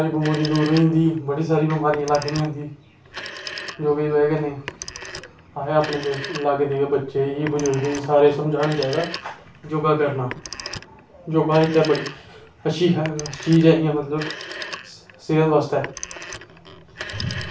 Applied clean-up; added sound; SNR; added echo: none; Telephone; 14 dB; reverberation time 0.3 s.